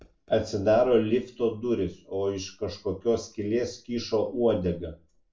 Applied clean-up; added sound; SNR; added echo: none; none; none; reverberation time 0.3 s.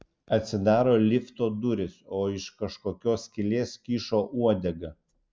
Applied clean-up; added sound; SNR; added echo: none; none; none; none.